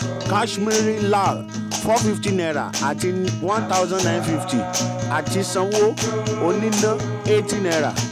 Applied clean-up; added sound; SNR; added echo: none; Acoustic guitar; 3 dB; none.